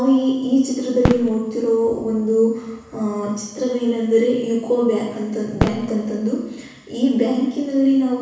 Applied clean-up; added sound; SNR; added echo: none; Fireworks; 10 dB; reverberation time 1.1 s.